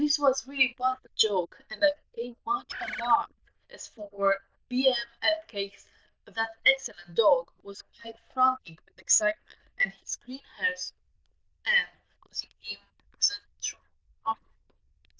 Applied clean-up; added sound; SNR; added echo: neural diffusion model UNIVERSE++.